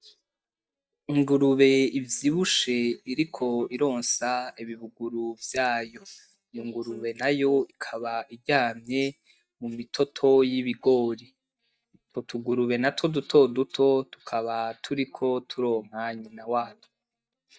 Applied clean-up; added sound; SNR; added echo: neural mask model DeepFilterNet 3.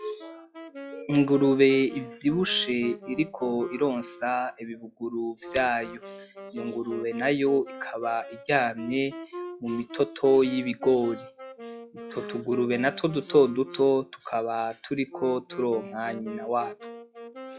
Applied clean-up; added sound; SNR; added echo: classical method log-MMSE.